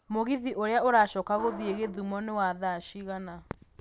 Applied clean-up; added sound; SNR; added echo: none; none; none; none.